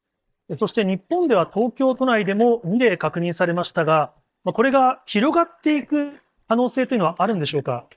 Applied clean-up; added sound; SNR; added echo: neural mask model DeepFilterNet 3.